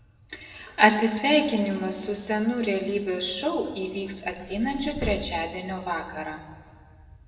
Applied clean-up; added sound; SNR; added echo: none; Train; 16 dB; reverberation time 1.4 s.